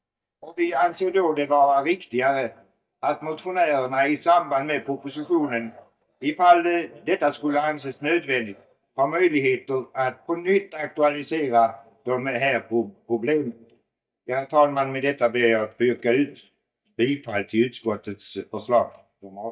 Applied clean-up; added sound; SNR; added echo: neural mask model DeepFilterNet 3.